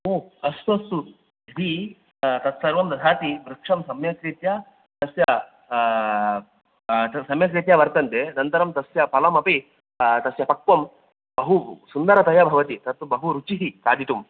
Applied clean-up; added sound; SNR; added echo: none; none; none; none.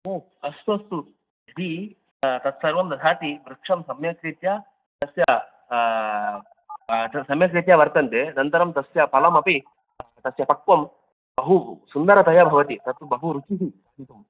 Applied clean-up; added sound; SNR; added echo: neural mask model DeepFilterNet 3.